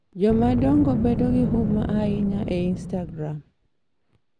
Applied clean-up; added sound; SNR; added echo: none; Boom; 5 dB; none.